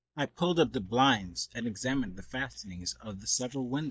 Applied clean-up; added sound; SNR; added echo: neural mask model DeepFilterNet 3.